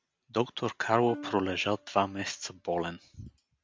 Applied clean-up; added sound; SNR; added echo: none; Plucked string instrument; 18 dB; none.